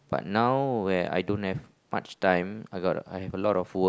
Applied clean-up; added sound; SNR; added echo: none; none; none; none.